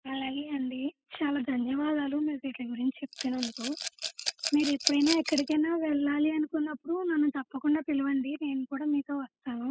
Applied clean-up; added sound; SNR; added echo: classical method spectral subtraction.